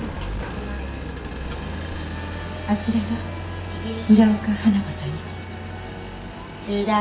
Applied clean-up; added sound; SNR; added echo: none; Engine; 7 dB; reverberation time 0.6 s.